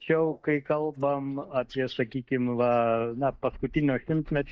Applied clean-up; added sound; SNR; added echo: neural mask model DeepFilterNet 3.